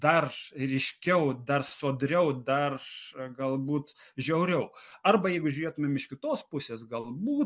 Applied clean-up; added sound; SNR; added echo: none; none; none; none.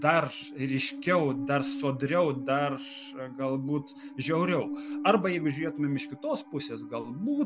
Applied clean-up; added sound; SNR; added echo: none; Musical instrument; 10 dB; none.